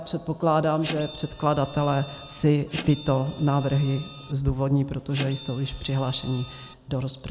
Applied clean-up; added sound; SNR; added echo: none; Printer; 14 dB; none.